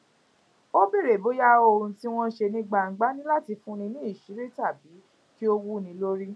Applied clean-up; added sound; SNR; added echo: none; none; none; none.